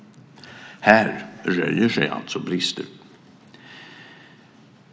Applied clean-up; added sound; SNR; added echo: none; none; none; none.